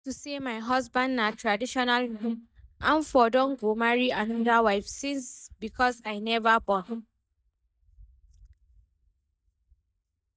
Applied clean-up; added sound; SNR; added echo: neural mask model DeepFilterNet 3.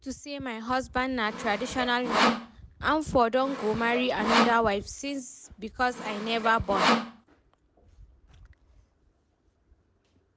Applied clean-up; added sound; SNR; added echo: none; Sawing; 1 dB; none.